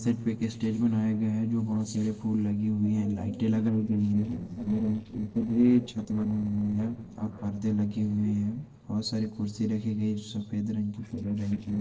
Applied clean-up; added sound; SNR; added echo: neural separator model SepFormer DNS4.